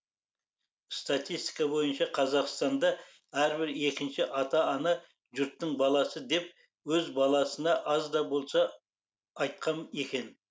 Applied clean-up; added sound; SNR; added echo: none; none; none; none.